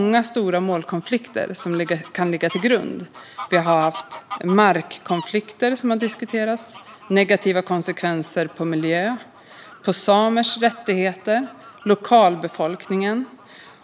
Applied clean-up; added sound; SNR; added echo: none; Fowl; 19 dB; none.